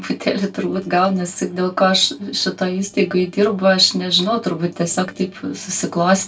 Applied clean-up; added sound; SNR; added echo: neural separator model SepFormer DNS4.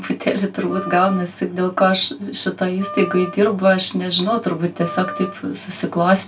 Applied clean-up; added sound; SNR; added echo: none; Wind instrument, woodwind instrument; 15 dB; reverberation time 0.2 s.